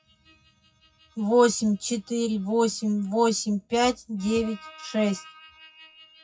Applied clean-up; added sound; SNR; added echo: classical method WPE with log-MMSE.